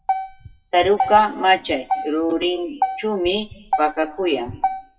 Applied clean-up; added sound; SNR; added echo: classical method WPE with log-MMSE.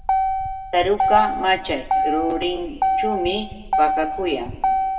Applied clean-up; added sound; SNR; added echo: none; Motor vehicle (road); -1 dB; reverberation time 1.5 s.